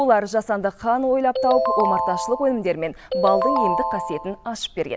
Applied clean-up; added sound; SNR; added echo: none; Ringtone; 1 dB; none.